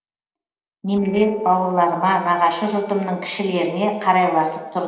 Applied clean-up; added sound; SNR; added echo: neural separator model SepFormer DNS4.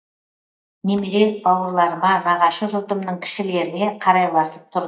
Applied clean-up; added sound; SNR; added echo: neural mask model DeepFilterNet 3.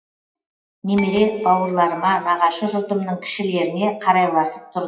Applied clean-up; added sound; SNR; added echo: classical method WPE with log-MMSE.